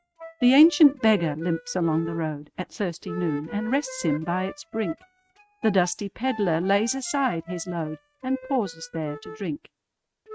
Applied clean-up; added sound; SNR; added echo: neural mask model RNNoise.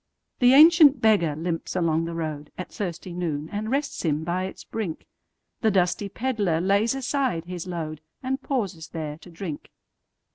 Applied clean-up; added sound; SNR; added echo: none; none; none; none.